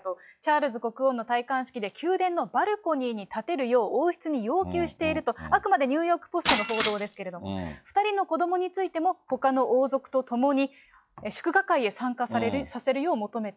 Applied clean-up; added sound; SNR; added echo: classical method log-MMSE.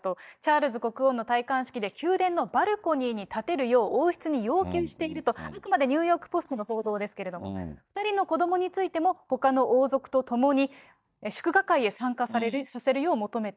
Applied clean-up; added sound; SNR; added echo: neural mask model DeepFilterNet 3.